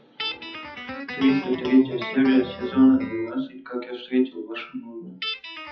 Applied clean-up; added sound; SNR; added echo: classical method WPE with log-MMSE.